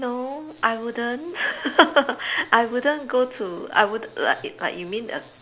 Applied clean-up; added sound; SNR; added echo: none; none; none; none.